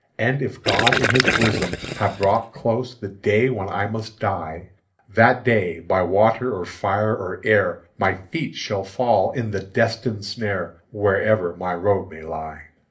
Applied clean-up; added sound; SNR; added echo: none; Gurgling; 1 dB; reverberation time 0.3 s.